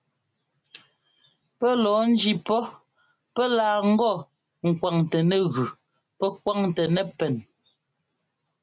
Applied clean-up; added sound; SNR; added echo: none; none; none; none.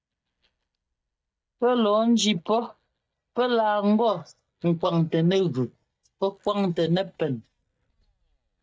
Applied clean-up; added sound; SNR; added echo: neural mask model DeepFilterNet 3.